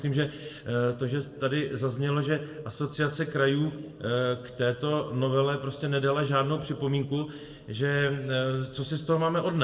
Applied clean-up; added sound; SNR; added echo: neural separator model SepFormer DNS4.